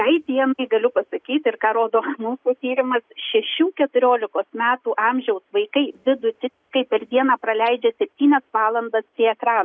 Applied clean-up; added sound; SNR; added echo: none; none; none; none.